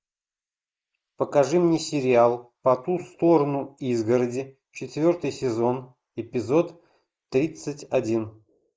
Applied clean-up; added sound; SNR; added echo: neural mask model Resemble Enhance denoiser.